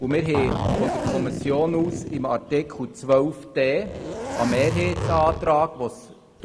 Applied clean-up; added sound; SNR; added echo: none; Zipper (clothing); 5 dB; none.